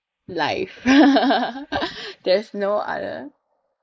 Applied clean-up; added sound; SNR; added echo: neural mask model Resemble Enhance denoiser.